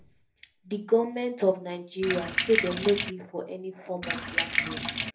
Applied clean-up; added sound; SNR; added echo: none; Sink (filling or washing); -1 dB; reverberation time 0.3 s.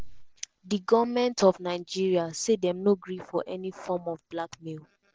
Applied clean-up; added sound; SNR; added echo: none; none; none; none.